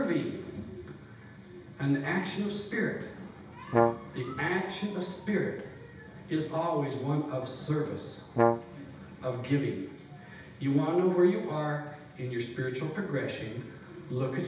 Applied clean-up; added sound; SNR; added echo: none; Brass instrument; -2 dB; reverberation time 0.9 s.